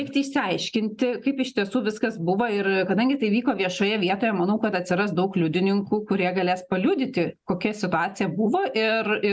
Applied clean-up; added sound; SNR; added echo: none; none; none; none.